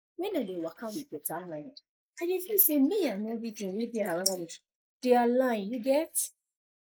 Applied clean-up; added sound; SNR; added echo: neural mask model Resemble Enhance denoiser.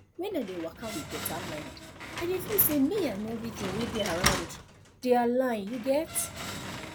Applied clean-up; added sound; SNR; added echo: none; Slam; 6 dB; none.